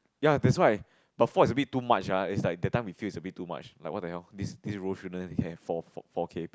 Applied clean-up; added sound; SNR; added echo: none; none; none; none.